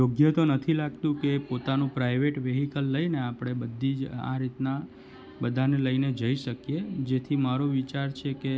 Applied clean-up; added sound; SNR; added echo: none; none; none; none.